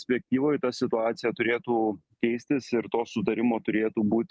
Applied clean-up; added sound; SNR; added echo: none; none; none; none.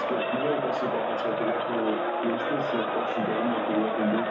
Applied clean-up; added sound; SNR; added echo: none; Crowd; -3 dB; reverberation time 0.6 s.